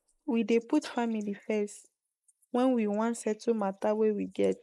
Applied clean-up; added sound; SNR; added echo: neural mask model Resemble Enhance denoiser.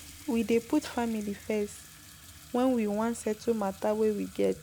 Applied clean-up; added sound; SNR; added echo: none; Sink (filling or washing) / Water tap, faucet; 19 dB; none.